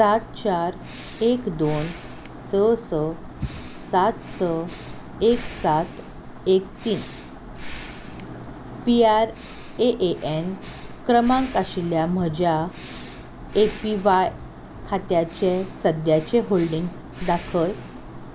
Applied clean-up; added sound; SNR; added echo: none; Breathing; 15 dB; none.